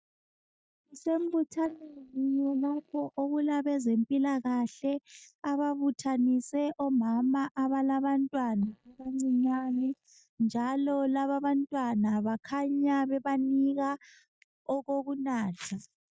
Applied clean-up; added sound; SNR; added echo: neural mask model DeepFilterNet 3.